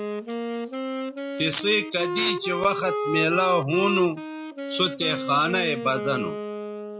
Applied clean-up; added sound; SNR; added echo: none; Wind instrument, woodwind instrument; 4 dB; none.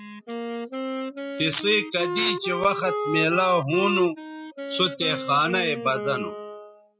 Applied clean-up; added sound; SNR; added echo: classical method spectral subtraction.